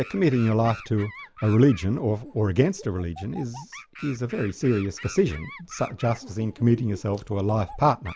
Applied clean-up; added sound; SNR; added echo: none; Animal; 19 dB; none.